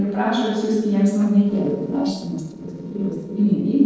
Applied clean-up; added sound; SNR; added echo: neural separator model SepFormer DNS4.